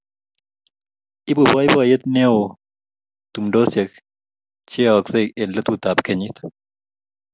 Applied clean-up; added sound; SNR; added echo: none; none; none; none.